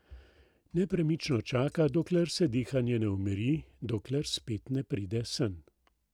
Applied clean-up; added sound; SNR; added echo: none; none; none; none.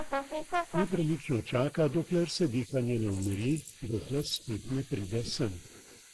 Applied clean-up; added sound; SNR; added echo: neural mask model Resemble Enhance denoiser.